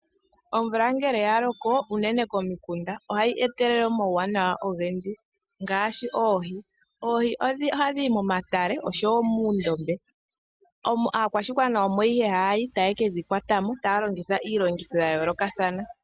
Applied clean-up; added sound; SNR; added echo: none; none; none; none.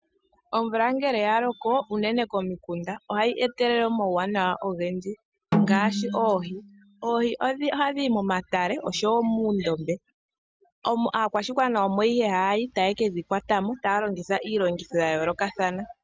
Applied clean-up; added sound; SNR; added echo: none; Snare drum; 3 dB; none.